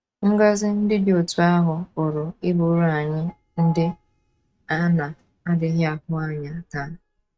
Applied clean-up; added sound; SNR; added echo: neural mask model RNNoise.